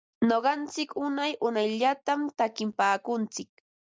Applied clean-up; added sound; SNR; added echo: none; none; none; none.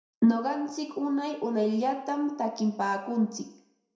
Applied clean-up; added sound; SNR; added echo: none; none; none; reverberation time 0.6 s.